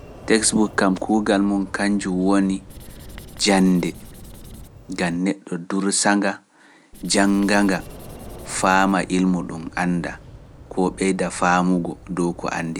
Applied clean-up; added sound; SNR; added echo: none; Sliding door + Writing; 19 dB; none.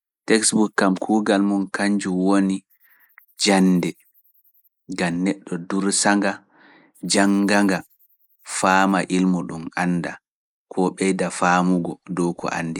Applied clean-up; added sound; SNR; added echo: neural mask model Resemble Enhance denoiser.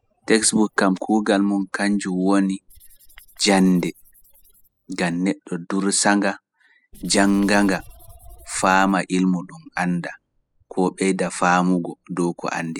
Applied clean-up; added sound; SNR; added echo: classical method spectral subtraction.